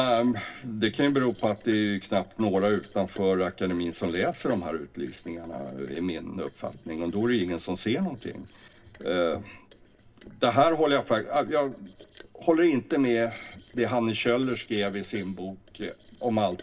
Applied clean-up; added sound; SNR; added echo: neural separator model SepFormer DNS4.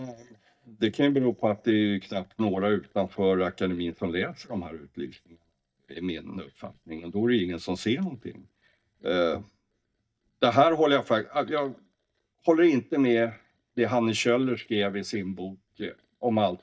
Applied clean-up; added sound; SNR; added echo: neural mask model DeepFilterNet 3.